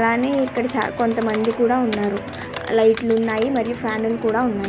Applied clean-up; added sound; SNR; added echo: none; Guitar + Computer keyboard; 13 dB; none.